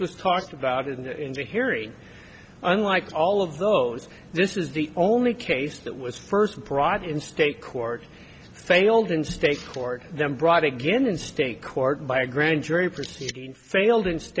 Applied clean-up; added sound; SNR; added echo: none; none; none; none.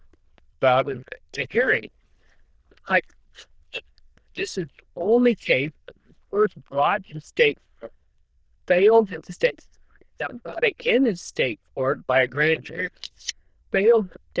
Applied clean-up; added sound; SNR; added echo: neural diffusion model UNIVERSE++.